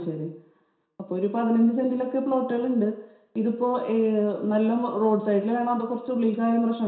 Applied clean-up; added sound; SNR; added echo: none; none; none; reverberation time 0.7 s.